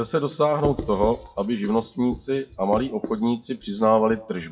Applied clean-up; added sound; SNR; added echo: classical method WPE with log-MMSE.